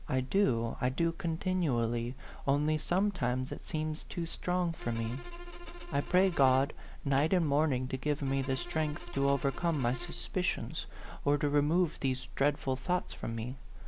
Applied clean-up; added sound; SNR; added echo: none; Bowed string instrument; 18 dB; none.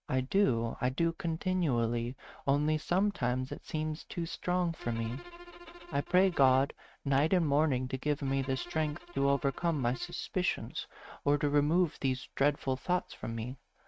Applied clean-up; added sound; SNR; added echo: neural mask model RNNoise.